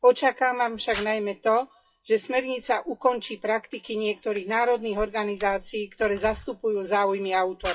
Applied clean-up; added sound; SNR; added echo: classical method WPE with log-MMSE.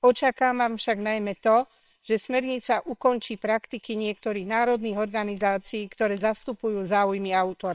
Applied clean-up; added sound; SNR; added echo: neural separator model SepFormer WHAMR!.